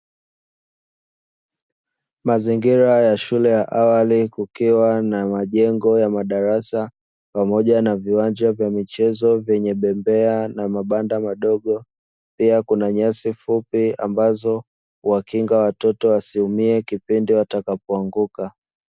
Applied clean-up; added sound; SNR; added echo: none; none; none; none.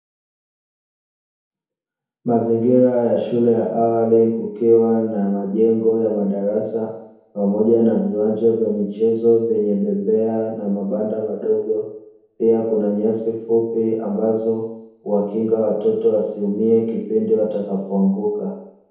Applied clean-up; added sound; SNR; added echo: none; none; none; reverberation time 0.9 s.